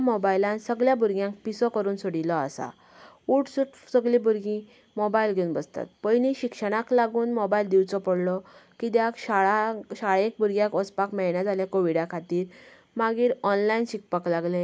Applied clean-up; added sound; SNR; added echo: none; none; none; none.